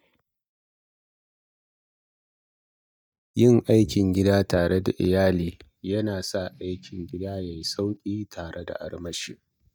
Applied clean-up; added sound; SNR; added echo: neural mask model DeepFilterNet 3.